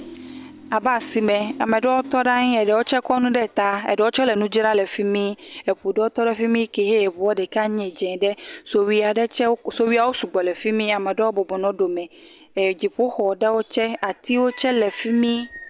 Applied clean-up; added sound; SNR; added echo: none; none; none; none.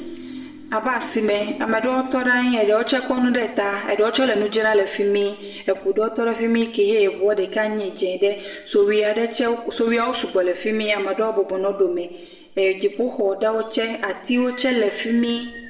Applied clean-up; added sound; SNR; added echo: none; none; none; reverberation time 0.7 s.